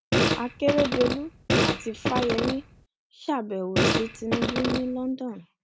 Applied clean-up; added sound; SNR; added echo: none; Fart; -3 dB; none.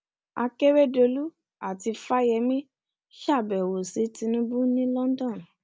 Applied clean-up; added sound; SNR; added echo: none; none; none; none.